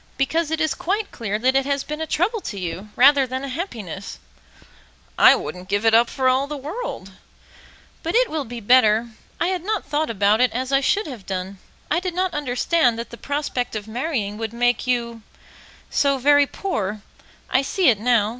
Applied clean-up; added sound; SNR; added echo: none; none; none; none.